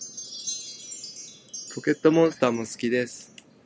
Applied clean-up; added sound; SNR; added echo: none; Wind chime; 14 dB; none.